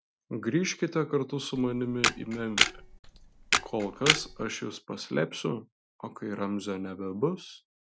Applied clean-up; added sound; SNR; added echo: none; Camera; -2 dB; none.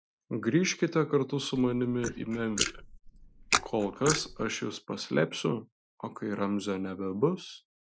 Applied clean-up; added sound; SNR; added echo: neural mask model Resemble Enhance denoiser.